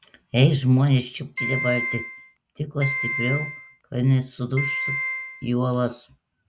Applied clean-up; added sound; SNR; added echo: none; Piano; 4 dB; none.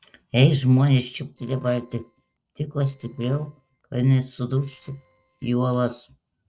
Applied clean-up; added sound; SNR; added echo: neural separator model SepFormer DNS4.